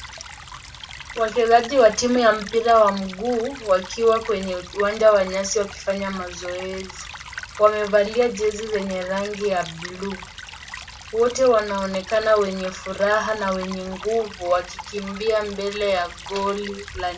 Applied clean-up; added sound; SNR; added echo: none; Stream / Trickle, dribble; 15 dB; reverberation time 0.2 s.